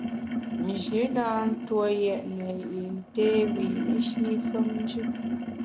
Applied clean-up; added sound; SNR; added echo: none; Sink (filling or washing); 2 dB; none.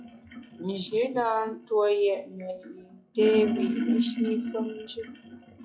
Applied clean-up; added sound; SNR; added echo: classical method log-MMSE.